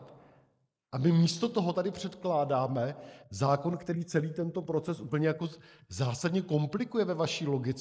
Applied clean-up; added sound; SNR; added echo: neural mask model Resemble Enhance denoiser.